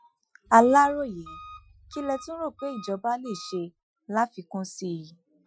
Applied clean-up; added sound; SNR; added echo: classical method Wiener filter.